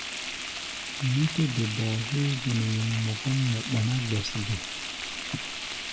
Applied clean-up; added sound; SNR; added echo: none; Frying (food); 6 dB; none.